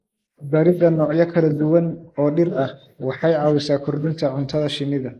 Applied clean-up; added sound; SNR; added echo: neural mask model Resemble Enhance denoiser.